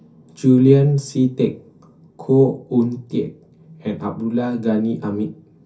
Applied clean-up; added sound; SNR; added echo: none; none; none; reverberation time 0.3 s.